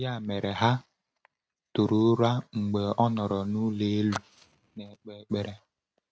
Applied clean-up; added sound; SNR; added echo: neural mask model RNNoise.